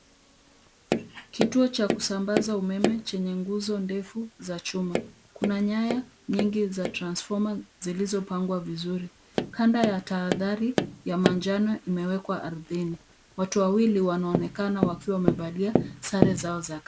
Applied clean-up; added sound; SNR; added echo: none; Tap; 5 dB; none.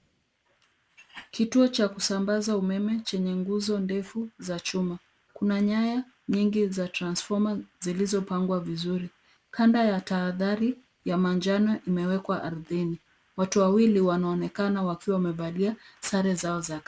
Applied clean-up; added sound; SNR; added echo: none; none; none; none.